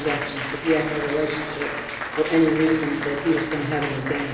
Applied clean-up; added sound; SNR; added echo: none; Applause; 7 dB; reverberation time 1.3 s.